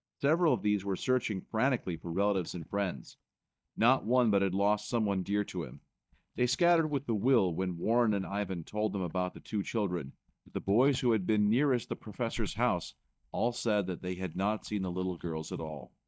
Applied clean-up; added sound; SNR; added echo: neural mask model DeepFilterNet 3.